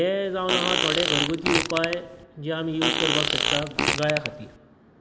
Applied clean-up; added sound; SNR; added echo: none; Fart; -2 dB; none.